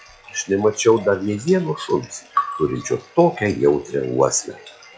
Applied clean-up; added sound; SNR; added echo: classical method log-MMSE.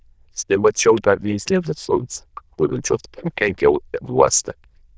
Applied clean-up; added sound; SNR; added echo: neural diffusion model UNIVERSE++.